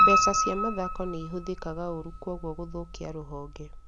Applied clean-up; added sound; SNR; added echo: none; Piano; -5 dB; none.